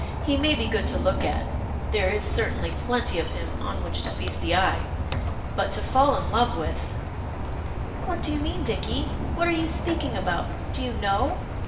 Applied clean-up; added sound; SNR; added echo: none; Rain; 0 dB; reverberation time 0.7 s.